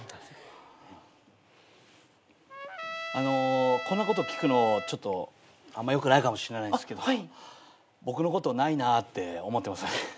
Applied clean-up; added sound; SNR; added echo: none; Trumpet; 8 dB; none.